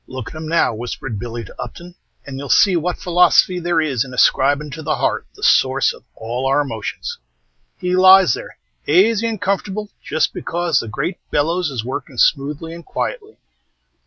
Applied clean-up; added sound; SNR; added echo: none; none; none; none.